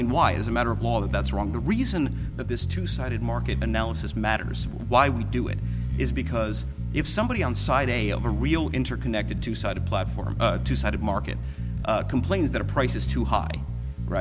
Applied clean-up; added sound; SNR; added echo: none; Bass guitar; 1 dB; none.